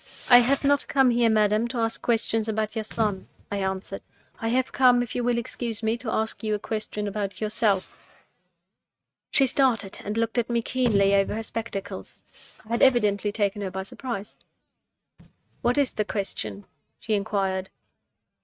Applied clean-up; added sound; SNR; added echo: neural mask model RNNoise.